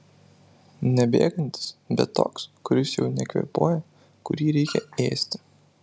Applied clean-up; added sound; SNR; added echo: none; none; none; none.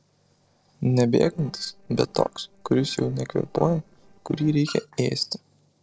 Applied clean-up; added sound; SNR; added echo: neural separator model SepFormer DNS4.